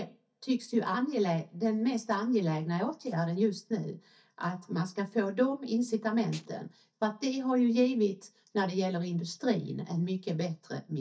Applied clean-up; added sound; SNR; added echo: neural mask model DeepFilterNet 3.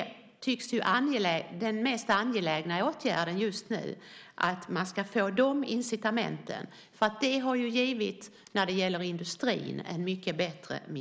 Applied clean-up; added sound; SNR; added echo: none; none; none; none.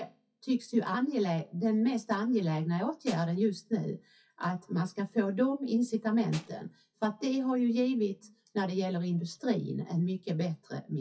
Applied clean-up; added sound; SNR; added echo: classical method WPE with log-MMSE.